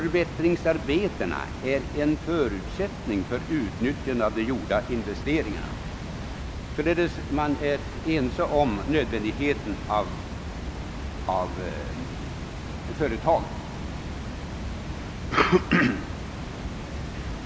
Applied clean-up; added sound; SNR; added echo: none; Water; 6 dB; none.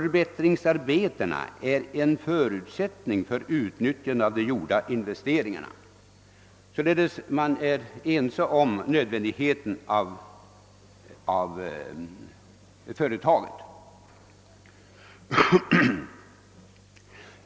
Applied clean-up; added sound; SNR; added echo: none; none; none; none.